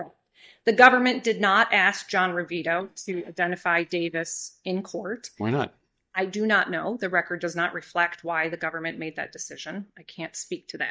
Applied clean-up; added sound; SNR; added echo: neural mask model DeepFilterNet 3.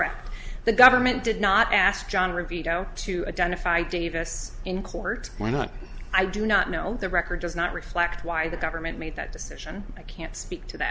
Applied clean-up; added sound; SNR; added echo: none; none; none; none.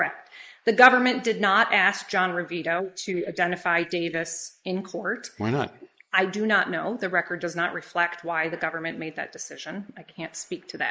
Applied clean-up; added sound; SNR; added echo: neural mask model Resemble Enhance denoiser.